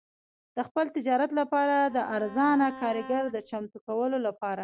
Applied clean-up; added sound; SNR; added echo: none; Bowed string instrument; 16 dB; none.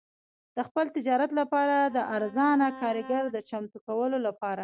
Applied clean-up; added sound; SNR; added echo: neural mask model RNNoise.